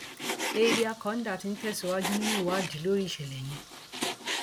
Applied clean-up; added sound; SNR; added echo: none; Frying (food); 4 dB; none.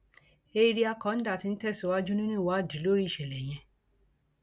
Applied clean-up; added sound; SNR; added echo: none; none; none; none.